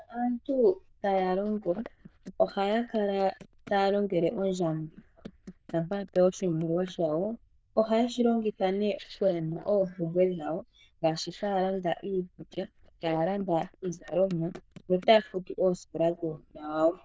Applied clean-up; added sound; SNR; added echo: neural diffusion model UNIVERSE++.